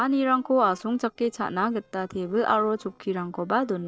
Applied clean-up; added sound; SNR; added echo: neural separator model SepFormer DNS4.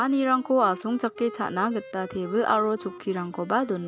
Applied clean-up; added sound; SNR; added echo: none; Wind instrument, woodwind instrument; 18 dB; none.